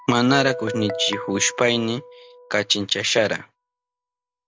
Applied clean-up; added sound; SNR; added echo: none; Guitar; 12 dB; none.